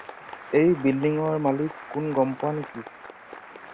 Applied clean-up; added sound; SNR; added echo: none; Applause; 16 dB; none.